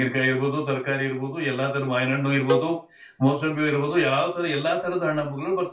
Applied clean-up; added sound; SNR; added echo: none; Cowbell; 7 dB; reverberation time 0.3 s.